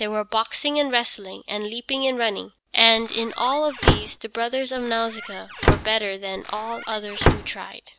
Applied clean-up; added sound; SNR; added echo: none; Squeak / Slam / Wood; 0 dB; none.